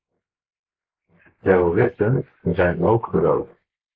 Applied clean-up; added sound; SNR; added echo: neural mask model Resemble Enhance denoiser.